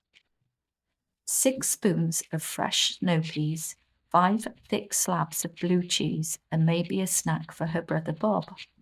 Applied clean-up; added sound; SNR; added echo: neural mask model DeepFilterNet 3.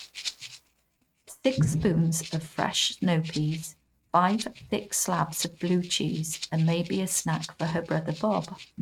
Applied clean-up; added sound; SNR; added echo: neural mask model RNNoise.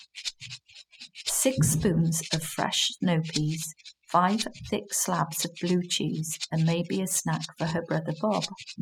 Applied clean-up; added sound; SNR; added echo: classical method spectral subtraction.